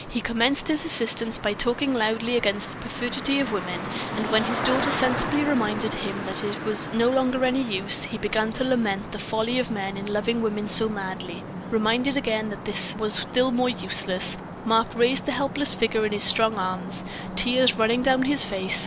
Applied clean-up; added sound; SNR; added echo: none; Traffic noise, roadway noise; 8 dB; none.